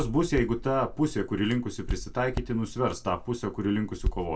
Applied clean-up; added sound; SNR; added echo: none; Hands; 7 dB; reverberation time 0.2 s.